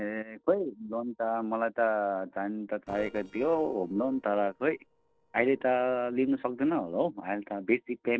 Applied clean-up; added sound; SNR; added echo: neural separator model SepFormer DNS4.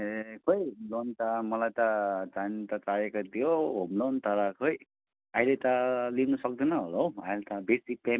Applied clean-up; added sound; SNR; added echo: none; none; none; none.